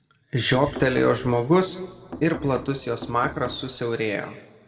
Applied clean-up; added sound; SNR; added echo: none; Knock; 14 dB; reverberation time 1.5 s.